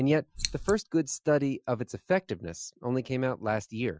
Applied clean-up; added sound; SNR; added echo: classical method Wiener filter.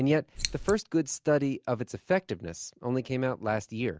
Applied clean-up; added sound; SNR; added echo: none; Scissors; 6 dB; none.